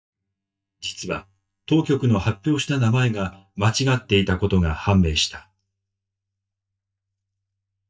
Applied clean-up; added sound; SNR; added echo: neural mask model DeepFilterNet 3.